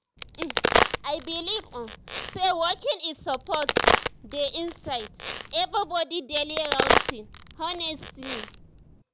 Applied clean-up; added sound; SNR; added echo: none; Crack; -3 dB; none.